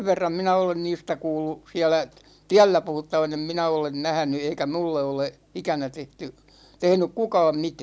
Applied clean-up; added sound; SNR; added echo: none; none; none; none.